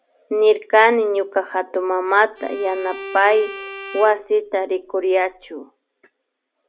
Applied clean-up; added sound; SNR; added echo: none; Bowed string instrument; 15 dB; none.